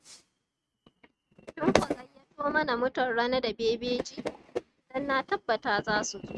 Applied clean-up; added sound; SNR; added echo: neural mask model RNNoise.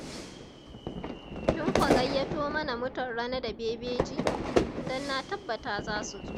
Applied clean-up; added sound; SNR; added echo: none; Fire / Fireworks; -2 dB; none.